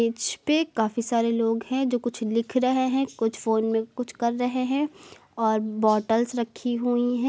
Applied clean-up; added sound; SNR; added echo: none; none; none; none.